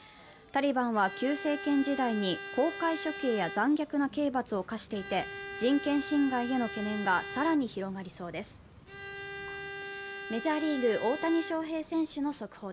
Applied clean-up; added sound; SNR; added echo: none; Bowed string instrument; 11 dB; none.